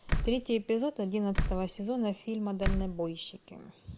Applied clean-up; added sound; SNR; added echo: none; Slam; 2 dB; none.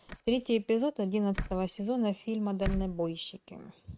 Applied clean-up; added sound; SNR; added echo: neural mask model RNNoise.